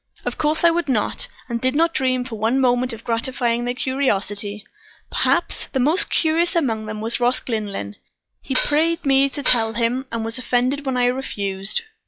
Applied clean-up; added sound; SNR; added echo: classical method log-MMSE.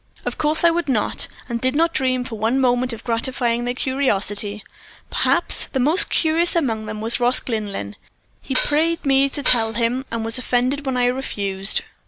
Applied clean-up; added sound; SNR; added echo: none; Hi-hat; 7 dB; none.